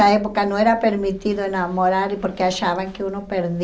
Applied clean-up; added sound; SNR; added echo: none; none; none; none.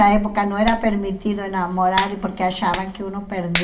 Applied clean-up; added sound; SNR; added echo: none; Hands; 9 dB; reverberation time 0.8 s.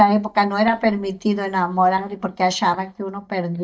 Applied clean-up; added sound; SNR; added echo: neural mask model DeepFilterNet 3.